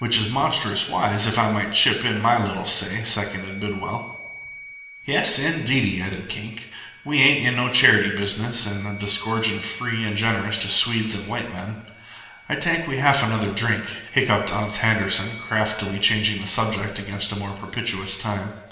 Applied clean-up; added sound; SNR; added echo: none; Wind instrument, woodwind instrument; 20 dB; reverberation time 1.1 s.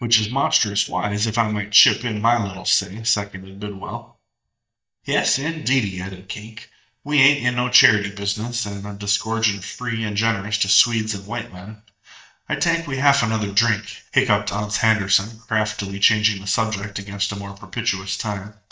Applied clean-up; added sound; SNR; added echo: neural mask model DeepFilterNet 3.